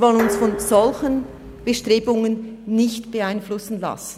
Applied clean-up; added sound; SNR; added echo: none; Dishes, pots, and pans; 10 dB; none.